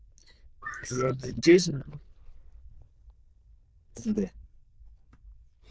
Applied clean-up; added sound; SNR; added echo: neural diffusion model UNIVERSE++.